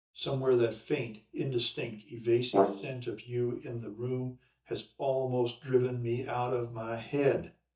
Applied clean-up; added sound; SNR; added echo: neural mask model DeepFilterNet 3.